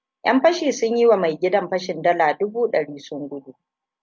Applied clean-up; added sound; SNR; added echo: none; none; none; none.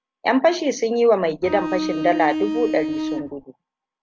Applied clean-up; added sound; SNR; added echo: none; Bowed string instrument; 4 dB; none.